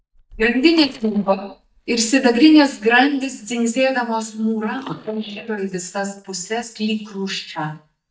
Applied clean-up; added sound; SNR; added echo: neural mask model DeepFilterNet 3.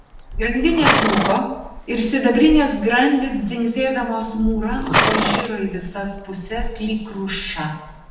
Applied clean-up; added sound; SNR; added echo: none; Livestock, farm animals, working animals; 4 dB; reverberation time 0.9 s.